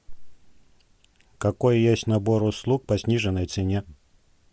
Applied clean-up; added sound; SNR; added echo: none; none; none; none.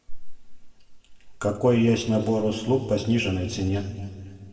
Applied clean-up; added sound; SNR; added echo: none; none; none; reverberation time 1.9 s.